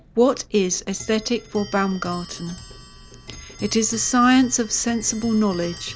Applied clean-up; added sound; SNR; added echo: none; Clock; 17 dB; none.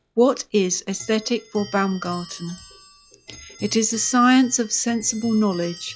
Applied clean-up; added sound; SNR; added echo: classical method log-MMSE.